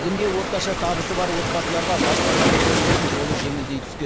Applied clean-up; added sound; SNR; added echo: none; Waves, surf; -4 dB; none.